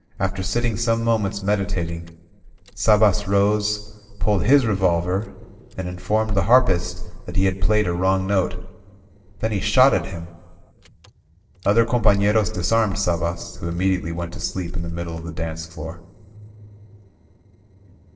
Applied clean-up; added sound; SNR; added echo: neural separator model SepFormer DNS4.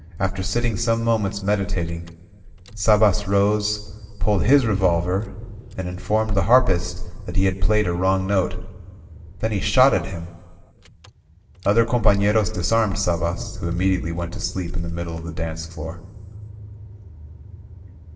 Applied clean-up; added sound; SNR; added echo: none; Engine / Car; 15 dB; reverberation time 1.5 s.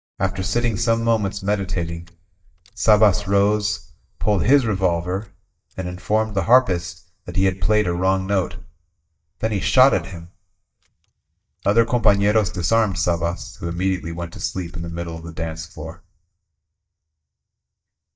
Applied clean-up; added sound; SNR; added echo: neural mask model DeepFilterNet 3.